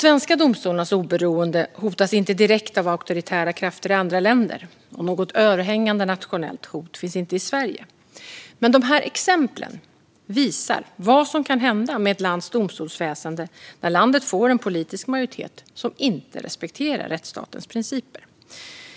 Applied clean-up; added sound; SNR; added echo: none; none; none; none.